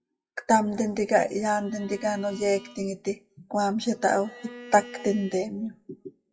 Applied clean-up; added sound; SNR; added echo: classical method WPE with log-MMSE.